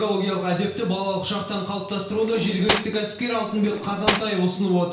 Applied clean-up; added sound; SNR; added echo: none; Cutlery, silverware; 5 dB; reverberation time 0.5 s.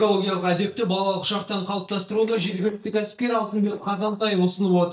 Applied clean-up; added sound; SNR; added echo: neural mask model DeepFilterNet 3.